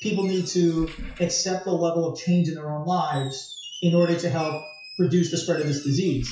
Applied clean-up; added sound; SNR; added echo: classical method WPE with log-MMSE.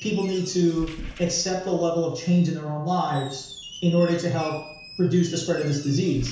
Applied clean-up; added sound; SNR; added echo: none; Squeak; 17 dB; reverberation time 0.5 s.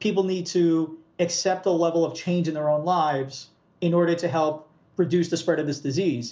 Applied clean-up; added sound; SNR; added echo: none; none; none; none.